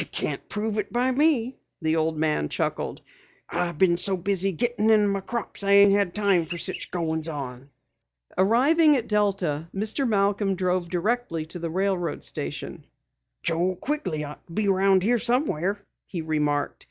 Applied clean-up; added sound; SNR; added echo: neural mask model DeepFilterNet 3.